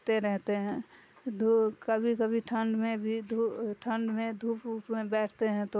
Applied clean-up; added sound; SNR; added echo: none; none; none; none.